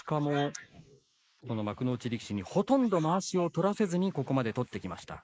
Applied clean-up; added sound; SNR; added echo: neural mask model Resemble Enhance denoiser.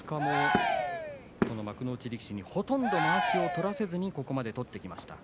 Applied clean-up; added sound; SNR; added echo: none; Cheering; 0 dB; none.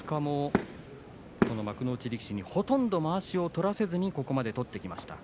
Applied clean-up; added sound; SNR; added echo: none; none; none; none.